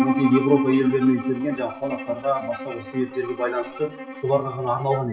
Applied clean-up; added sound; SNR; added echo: classical method WPE with log-MMSE.